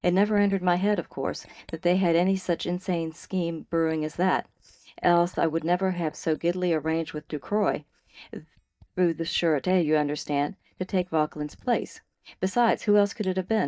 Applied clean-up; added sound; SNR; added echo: neural mask model DeepFilterNet 3.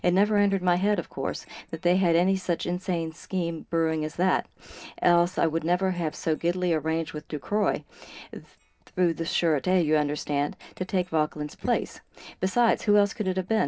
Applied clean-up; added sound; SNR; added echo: neural separator model SepFormer DNS4.